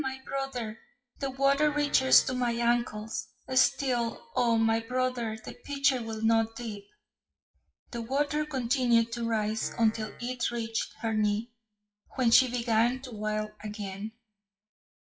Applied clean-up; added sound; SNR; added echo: classical method WPE with log-MMSE.